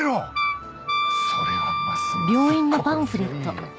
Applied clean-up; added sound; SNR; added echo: none; Wind instrument, woodwind instrument; 1 dB; none.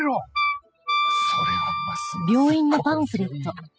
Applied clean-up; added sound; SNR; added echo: classical method spectral subtraction.